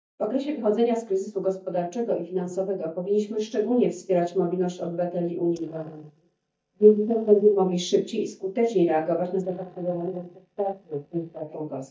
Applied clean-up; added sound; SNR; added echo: neural mask model DeepFilterNet 3.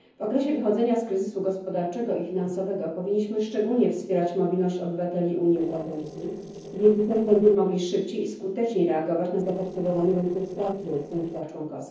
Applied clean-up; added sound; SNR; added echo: neural separator model SepFormer DNS4.